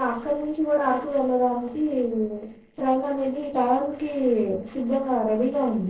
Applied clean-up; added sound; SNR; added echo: neural separator model SepFormer DNS4.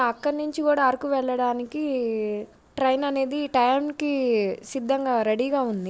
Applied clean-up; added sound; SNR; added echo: none; none; none; none.